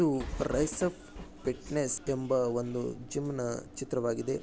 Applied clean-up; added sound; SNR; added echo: none; Train; 10 dB; none.